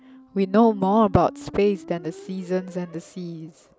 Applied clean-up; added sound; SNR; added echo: none; Squeak; 20 dB; none.